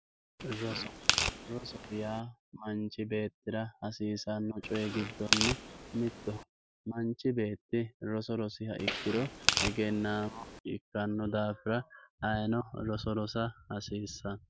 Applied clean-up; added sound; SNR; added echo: none; Tearing; 0 dB; none.